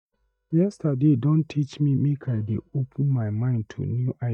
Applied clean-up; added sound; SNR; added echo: neural mask model DeepFilterNet 3.